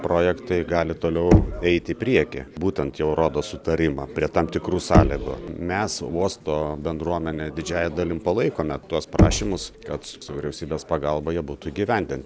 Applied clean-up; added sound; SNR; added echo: none; Knock; 1 dB; none.